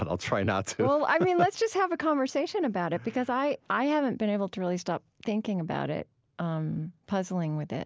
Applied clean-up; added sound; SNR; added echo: none; none; none; none.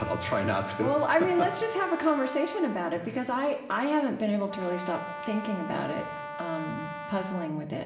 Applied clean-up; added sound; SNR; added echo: none; Brass instrument; 10 dB; reverberation time 1.2 s.